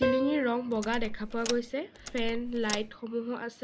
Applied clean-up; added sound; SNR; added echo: none; Door + Piano; 4 dB; none.